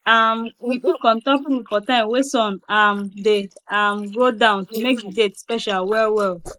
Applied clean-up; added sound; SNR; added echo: neural mask model Resemble Enhance denoiser.